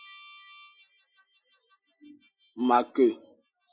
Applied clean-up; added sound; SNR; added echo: classical method Wiener filter.